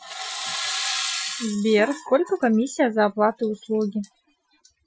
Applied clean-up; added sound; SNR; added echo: classical method Wiener filter.